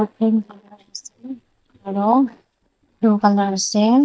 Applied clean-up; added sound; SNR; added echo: neural mask model DeepFilterNet 3.